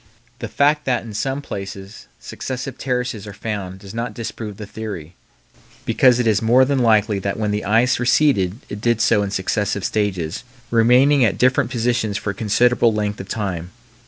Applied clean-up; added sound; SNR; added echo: none; none; none; none.